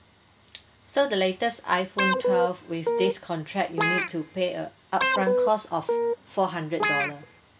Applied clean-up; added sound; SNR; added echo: none; Guitar; -2 dB; none.